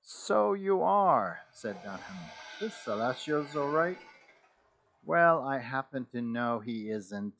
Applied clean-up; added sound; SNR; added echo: classical method log-MMSE.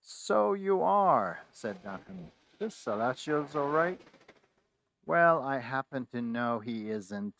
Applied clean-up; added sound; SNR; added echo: neural mask model RNNoise.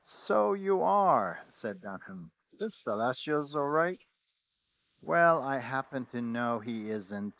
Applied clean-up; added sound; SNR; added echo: neural mask model Resemble Enhance denoiser.